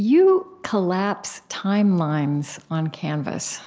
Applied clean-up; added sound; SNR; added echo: none; none; none; none.